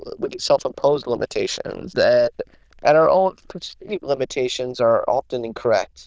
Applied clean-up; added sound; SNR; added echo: neural diffusion model UNIVERSE++.